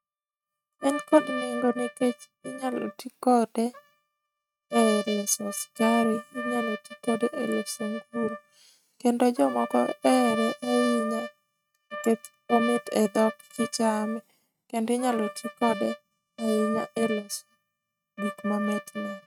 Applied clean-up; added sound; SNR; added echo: neural mask model RNNoise.